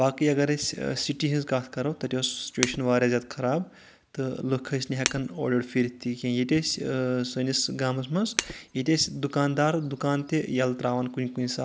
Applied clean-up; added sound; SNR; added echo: none; Shatter; 10 dB; none.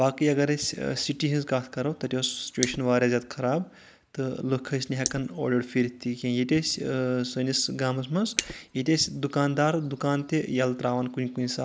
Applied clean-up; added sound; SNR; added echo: neural mask model Resemble Enhance denoiser.